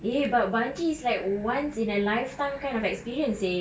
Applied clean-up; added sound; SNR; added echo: none; none; none; none.